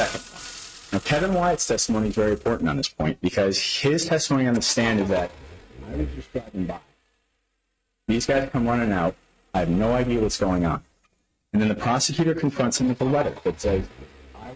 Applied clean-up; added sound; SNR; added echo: neural mask model RNNoise.